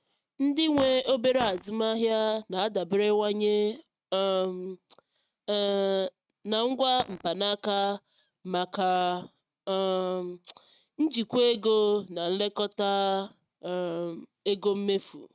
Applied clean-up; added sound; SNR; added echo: neural mask model RNNoise.